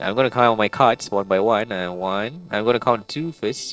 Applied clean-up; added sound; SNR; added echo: neural separator model SepFormer DNS4.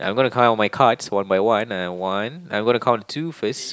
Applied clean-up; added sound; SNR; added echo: none; none; none; none.